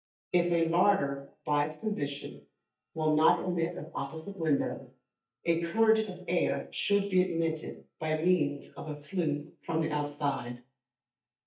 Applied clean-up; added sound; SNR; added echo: neural mask model DeepFilterNet 3.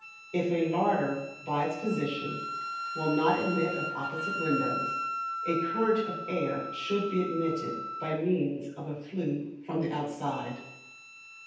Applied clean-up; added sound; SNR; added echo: none; Wind instrument, woodwind instrument; 7 dB; reverberation time 0.9 s.